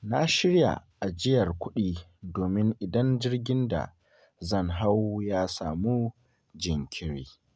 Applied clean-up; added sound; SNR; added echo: none; none; none; none.